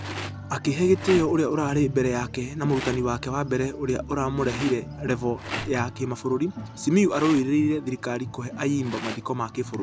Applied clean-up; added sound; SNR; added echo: none; Rattle; 16 dB; none.